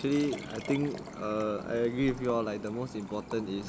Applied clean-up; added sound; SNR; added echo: none; Liquid; 16 dB; none.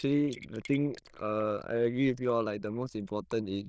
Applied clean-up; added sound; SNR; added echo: neural diffusion model UNIVERSE++.